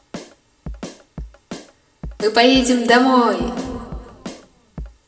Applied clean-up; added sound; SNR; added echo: none; Drum kit; 15 dB; reverberation time 2.4 s.